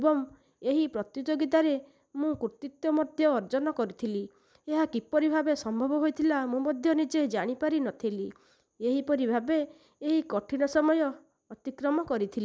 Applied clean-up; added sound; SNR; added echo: none; none; none; none.